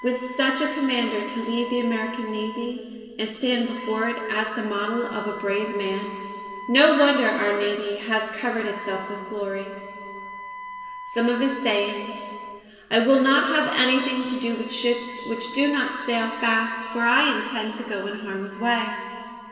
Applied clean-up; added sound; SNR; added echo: none; Wind instrument, woodwind instrument; 14 dB; reverberation time 2.5 s.